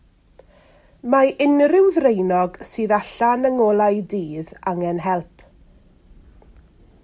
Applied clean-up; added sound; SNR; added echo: none; none; none; none.